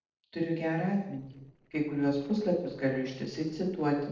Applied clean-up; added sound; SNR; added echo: neural separator model SepFormer DNS4.